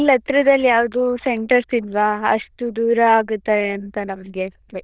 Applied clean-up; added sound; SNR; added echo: neural diffusion model UNIVERSE++.